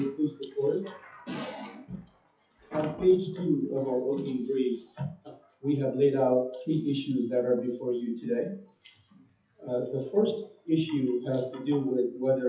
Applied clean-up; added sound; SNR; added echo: classical method WPE with log-MMSE.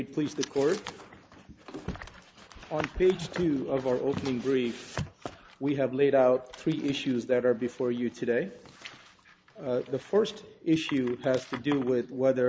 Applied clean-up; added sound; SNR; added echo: none; none; none; none.